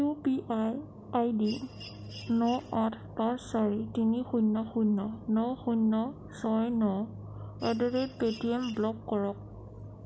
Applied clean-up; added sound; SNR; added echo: none; Mechanisms; 18 dB; none.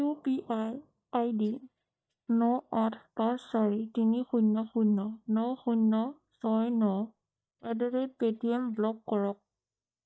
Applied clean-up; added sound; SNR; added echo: neural mask model DeepFilterNet 3.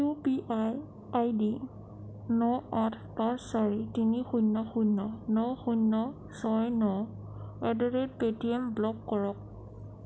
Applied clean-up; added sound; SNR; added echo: none; none; none; none.